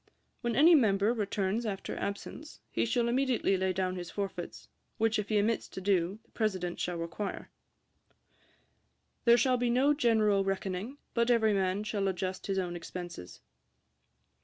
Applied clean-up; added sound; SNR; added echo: none; none; none; none.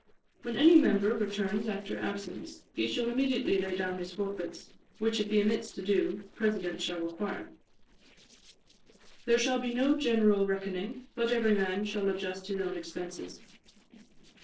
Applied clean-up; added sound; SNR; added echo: neural separator model SepFormer DNS4.